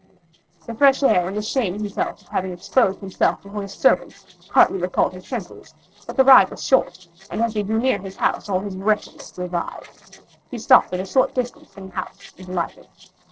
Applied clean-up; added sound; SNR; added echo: neural separator model SepFormer DNS4.